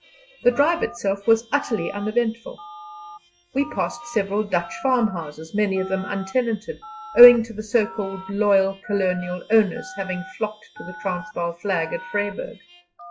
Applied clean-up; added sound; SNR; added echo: classical method log-MMSE.